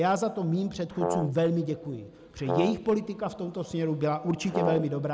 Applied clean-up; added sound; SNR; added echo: none; Brass instrument; 3 dB; none.